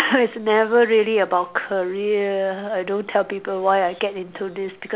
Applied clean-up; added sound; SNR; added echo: none; none; none; none.